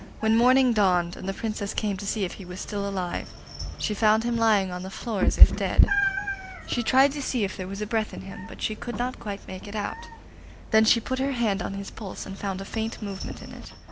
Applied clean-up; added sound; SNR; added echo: none; Meow; 2 dB; none.